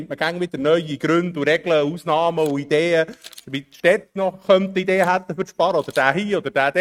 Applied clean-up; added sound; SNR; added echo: neural mask model RNNoise.